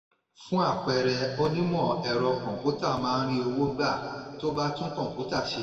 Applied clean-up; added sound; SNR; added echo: none; none; none; reverberation time 2.3 s.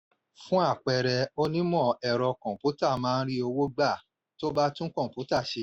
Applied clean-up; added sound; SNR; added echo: none; none; none; none.